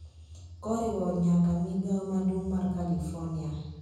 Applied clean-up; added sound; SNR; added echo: none; none; none; reverberation time 1.1 s.